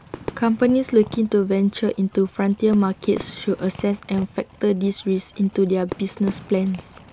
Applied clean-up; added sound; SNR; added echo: none; Fireworks; 18 dB; none.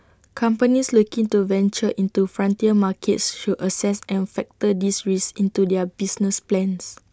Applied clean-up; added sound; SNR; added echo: none; none; none; none.